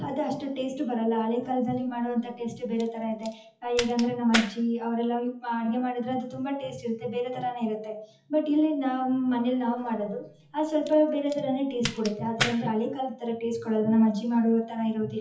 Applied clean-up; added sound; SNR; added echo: classical method WPE with log-MMSE.